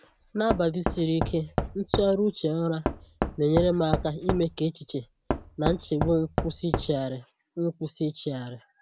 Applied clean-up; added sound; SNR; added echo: none; Knock / Wood; 4 dB; none.